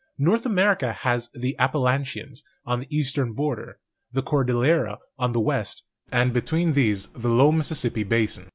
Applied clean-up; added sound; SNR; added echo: none; none; none; none.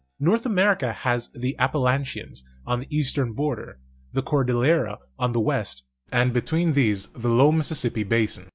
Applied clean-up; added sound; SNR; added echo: neural mask model DeepFilterNet 3.